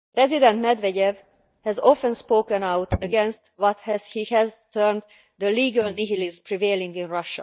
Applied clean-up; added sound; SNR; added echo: neural mask model DeepFilterNet 3.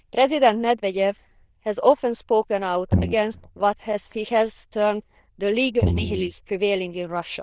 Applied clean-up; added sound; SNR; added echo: neural diffusion model UNIVERSE++.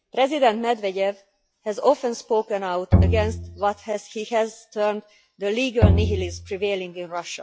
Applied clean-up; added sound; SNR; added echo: classical method log-MMSE.